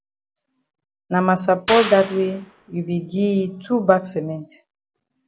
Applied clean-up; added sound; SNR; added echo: none; Clapping; 11 dB; none.